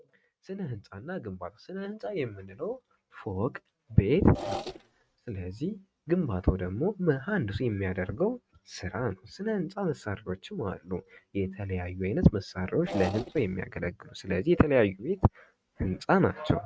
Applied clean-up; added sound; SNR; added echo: neural mask model RNNoise.